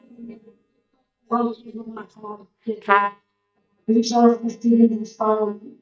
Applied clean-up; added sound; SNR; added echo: neural mask model DeepFilterNet 3.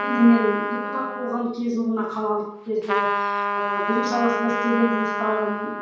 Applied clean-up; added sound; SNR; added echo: none; Trumpet; 3 dB; reverberation time 0.5 s.